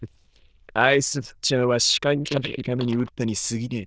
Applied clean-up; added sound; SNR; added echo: neural diffusion model UNIVERSE++.